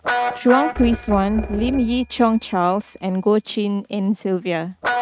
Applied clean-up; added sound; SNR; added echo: neural mask model RNNoise.